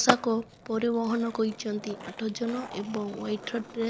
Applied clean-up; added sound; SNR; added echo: none; Skateboard; 7 dB; none.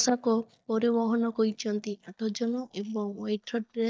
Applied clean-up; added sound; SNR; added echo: neural mask model DeepFilterNet 3.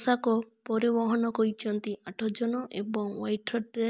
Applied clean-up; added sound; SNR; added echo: none; none; none; none.